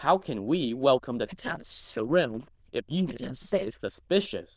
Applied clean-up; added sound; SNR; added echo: neural diffusion model UNIVERSE++.